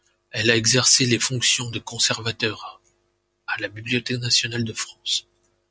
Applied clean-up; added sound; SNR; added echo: none; none; none; none.